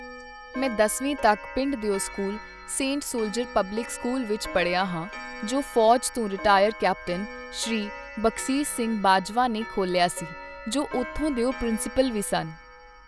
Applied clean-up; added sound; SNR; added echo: none; Clock; 14 dB; none.